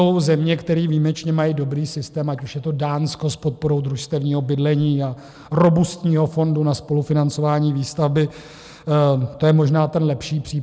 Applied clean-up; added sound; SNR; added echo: none; none; none; none.